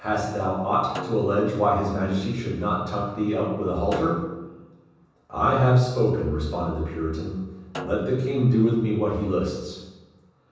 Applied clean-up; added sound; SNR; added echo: none; Snare drum; 17 dB; reverberation time 1.1 s.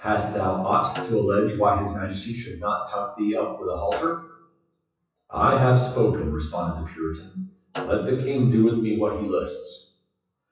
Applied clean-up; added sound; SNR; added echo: classical method WPE with log-MMSE.